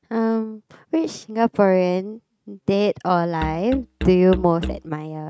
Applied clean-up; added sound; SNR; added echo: neural mask model RNNoise.